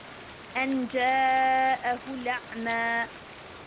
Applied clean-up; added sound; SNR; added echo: none; Rain; 16 dB; none.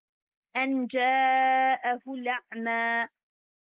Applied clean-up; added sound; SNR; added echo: neural mask model Resemble Enhance denoiser.